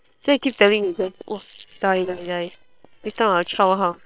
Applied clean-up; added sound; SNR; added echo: neural separator model SepFormer WHAM!.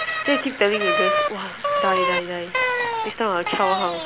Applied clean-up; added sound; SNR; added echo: none; Bicycle; -1 dB; none.